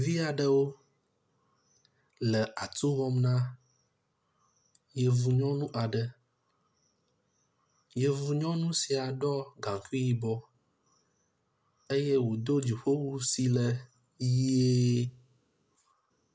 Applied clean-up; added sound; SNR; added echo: none; none; none; none.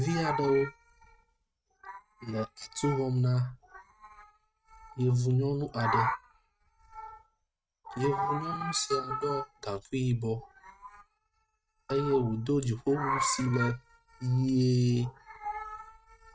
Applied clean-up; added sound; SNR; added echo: neural mask model RNNoise.